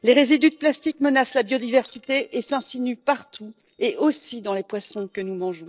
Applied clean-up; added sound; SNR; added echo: neural separator model SepFormer DNS4.